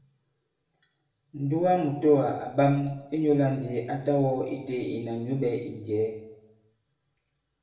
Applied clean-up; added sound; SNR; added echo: none; none; none; reverberation time 0.7 s.